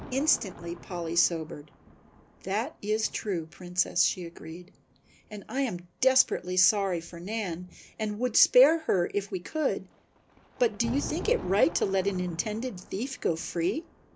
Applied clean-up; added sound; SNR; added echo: none; Thunder; 18 dB; none.